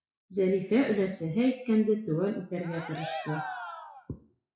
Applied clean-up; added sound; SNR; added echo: classical method WPE with log-MMSE.